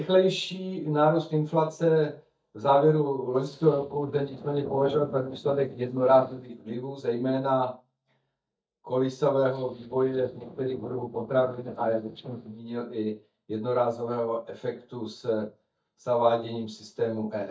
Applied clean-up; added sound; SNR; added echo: neural mask model DeepFilterNet 3.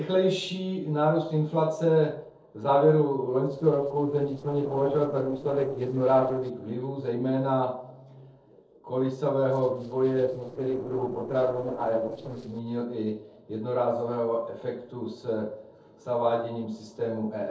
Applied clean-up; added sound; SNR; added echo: neural separator model SepFormer DNS4.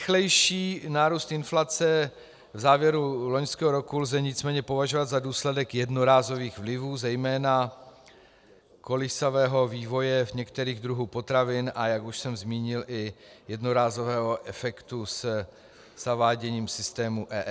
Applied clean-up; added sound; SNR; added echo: none; none; none; none.